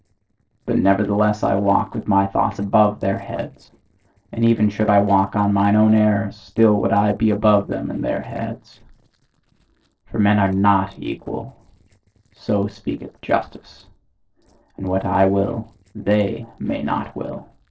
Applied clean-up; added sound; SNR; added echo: neural separator model SepFormer DNS4.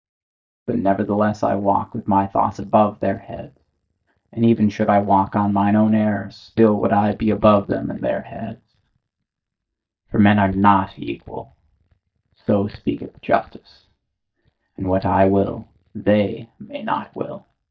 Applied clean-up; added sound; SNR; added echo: neural mask model DeepFilterNet 3.